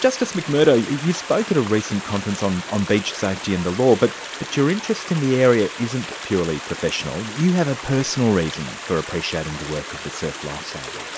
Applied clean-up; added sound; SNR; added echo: none; Stream; 12 dB; none.